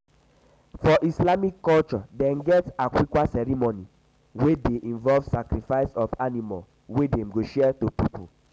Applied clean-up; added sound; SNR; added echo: none; none; none; none.